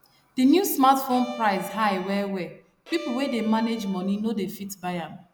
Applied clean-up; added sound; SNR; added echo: none; Bowed string instrument; 17 dB; none.